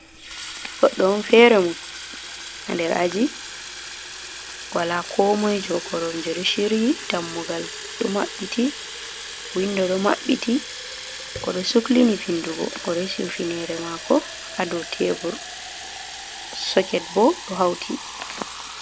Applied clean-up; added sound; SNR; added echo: none; Fill (with liquid) / Water tap, faucet; 11 dB; none.